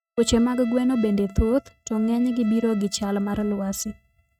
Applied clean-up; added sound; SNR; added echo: neural mask model RNNoise.